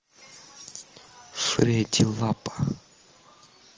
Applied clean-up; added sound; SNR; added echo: none; none; none; none.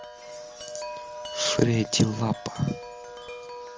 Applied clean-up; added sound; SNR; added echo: none; Wind chime; 9 dB; none.